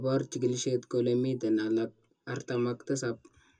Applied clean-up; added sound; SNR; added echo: none; none; none; reverberation time 0.2 s.